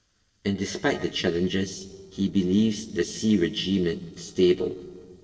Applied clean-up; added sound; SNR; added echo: neural separator model SepFormer DNS4.